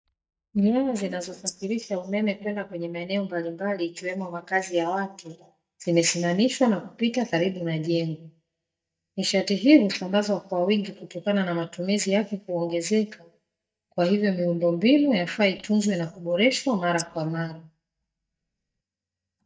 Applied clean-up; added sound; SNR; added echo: neural mask model DeepFilterNet 3.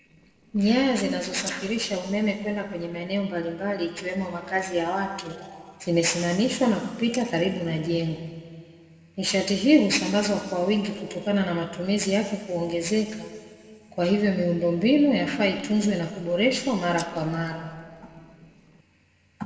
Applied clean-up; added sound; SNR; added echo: neural separator model SepFormer DNS4.